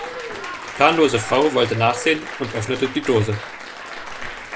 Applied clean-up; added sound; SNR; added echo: none; Applause; 11 dB; none.